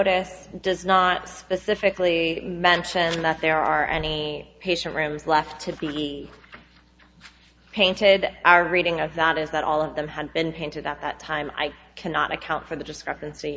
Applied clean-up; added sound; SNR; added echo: none; none; none; none.